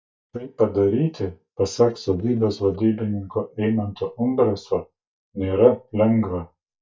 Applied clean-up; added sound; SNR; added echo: neural mask model DeepFilterNet 3.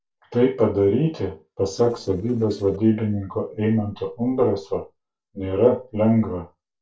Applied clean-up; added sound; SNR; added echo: neural separator model SepFormer DNS4.